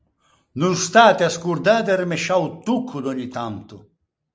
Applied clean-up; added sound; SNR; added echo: none; none; none; none.